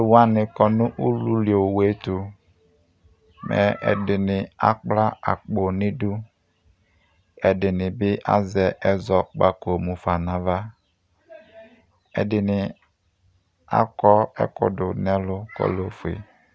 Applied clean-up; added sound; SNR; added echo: none; none; none; none.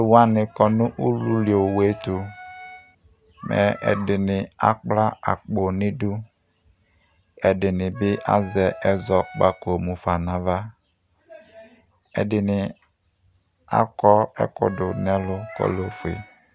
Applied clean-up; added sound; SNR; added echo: none; Wind instrument, woodwind instrument; 17 dB; none.